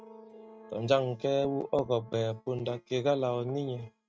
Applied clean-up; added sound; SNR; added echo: neural mask model RNNoise.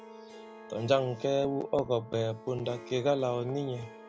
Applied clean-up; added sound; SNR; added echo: none; Brass instrument + Harp; 17 dB; none.